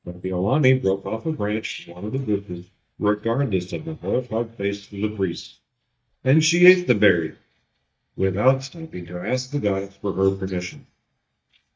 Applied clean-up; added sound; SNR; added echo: neural mask model DeepFilterNet 3.